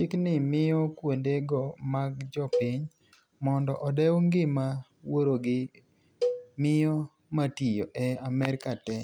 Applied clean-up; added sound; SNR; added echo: none; Cowbell; 8 dB; none.